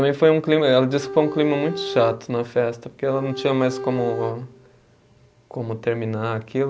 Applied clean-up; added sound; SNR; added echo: none; Bowed string instrument; 10 dB; none.